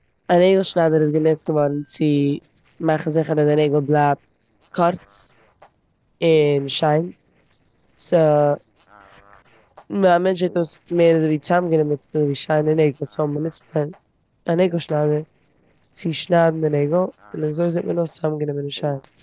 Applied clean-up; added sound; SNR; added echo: neural separator model SepFormer DNS4.